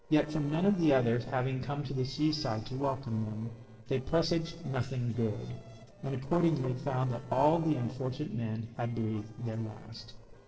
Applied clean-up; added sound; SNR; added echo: neural separator model SepFormer DNS4.